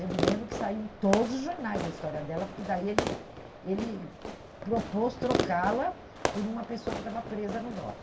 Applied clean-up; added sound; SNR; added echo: none; Fireworks; 3 dB; reverberation time 0.2 s.